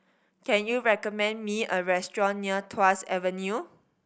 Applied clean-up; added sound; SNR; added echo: none; none; none; none.